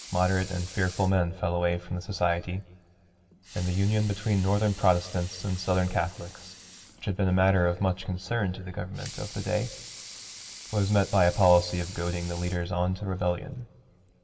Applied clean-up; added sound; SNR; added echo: none; Sink (filling or washing) / Water tap, faucet / Liquid; 19 dB; reverberation time 1.5 s.